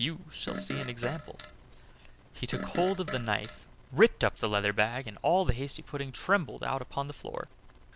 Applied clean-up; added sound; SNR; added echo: none; Fart; 8 dB; none.